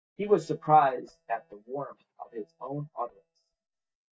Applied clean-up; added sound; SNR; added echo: neural mask model DeepFilterNet 3.